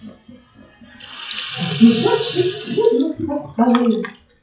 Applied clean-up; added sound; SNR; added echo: classical method WPE with log-MMSE.